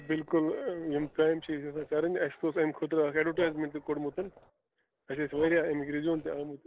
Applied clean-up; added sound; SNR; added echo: neural separator model SepFormer DNS4.